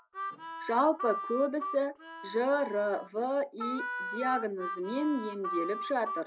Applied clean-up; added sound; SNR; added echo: none; Harmonica; 7 dB; none.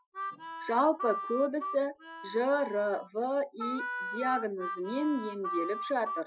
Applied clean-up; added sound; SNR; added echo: classical method Wiener filter.